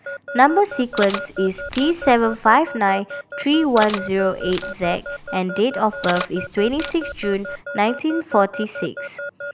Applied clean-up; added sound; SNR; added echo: none; Cutlery, silverware + Alarm / Keyboard (musical); 10 dB; none.